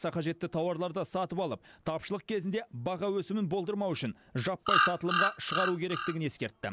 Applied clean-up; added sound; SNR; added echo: none; Bird vocalization, bird call, bird song; -3 dB; none.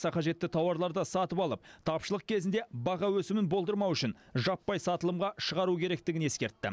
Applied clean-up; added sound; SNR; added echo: none; none; none; none.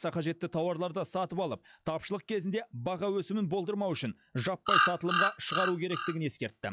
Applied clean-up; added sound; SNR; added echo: classical method log-MMSE.